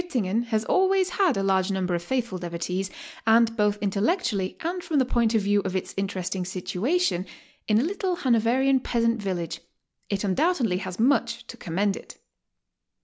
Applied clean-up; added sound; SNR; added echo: none; none; none; none.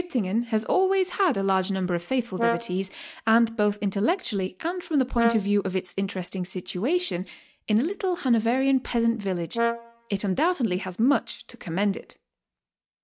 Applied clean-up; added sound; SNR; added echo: neural mask model RNNoise.